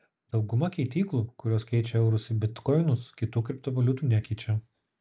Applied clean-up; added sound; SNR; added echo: none; none; none; none.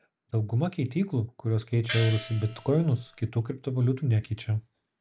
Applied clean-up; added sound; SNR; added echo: none; Gong; 11 dB; none.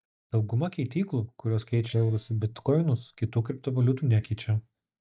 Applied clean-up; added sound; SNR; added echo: neural mask model DeepFilterNet 3.